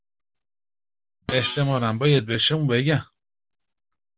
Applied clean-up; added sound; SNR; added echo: none; Screech; 7 dB; none.